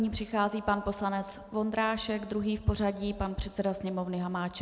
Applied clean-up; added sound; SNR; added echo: none; none; none; none.